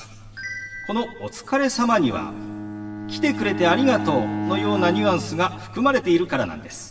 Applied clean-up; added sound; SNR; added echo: none; Bowed string instrument; 7 dB; reverberation time 1.3 s.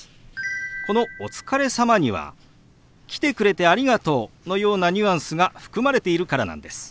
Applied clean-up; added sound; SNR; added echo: none; none; none; none.